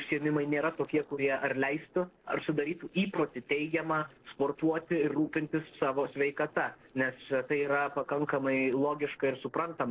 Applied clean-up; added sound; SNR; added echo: neural separator model SepFormer DNS4.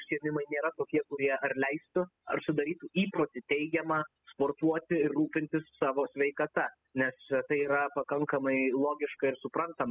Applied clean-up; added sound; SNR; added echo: classical method spectral subtraction.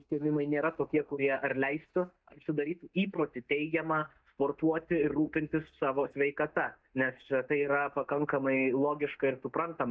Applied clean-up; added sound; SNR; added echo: neural mask model DeepFilterNet 3.